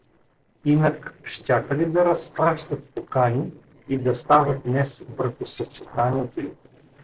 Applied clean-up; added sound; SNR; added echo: neural separator model SepFormer DNS4.